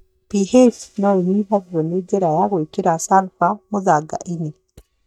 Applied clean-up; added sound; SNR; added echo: neural mask model DeepFilterNet 3.